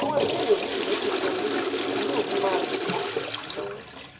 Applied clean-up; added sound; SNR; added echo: none; Toilet flush / Water; -2 dB; reverberation time 0.4 s.